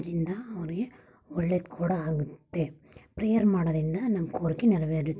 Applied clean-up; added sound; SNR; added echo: none; none; none; none.